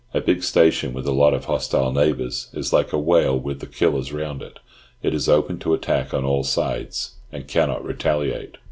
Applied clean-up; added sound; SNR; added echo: none; none; none; none.